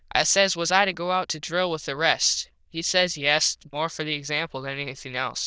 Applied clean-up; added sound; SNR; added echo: neural diffusion model UNIVERSE++.